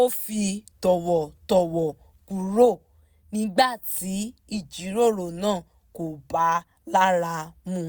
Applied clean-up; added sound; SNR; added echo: none; none; none; none.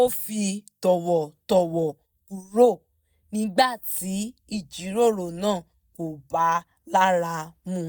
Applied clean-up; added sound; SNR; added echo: neural mask model DeepFilterNet 3.